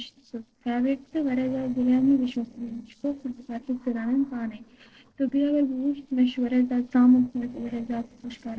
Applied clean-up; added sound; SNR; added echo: neural separator model SepFormer DNS4.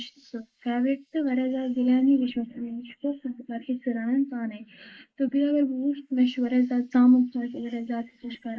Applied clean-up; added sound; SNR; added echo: neural mask model Resemble Enhance denoiser.